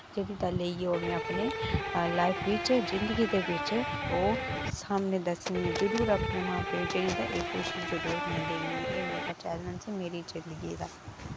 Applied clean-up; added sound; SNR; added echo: none; Electric guitar; 3 dB; none.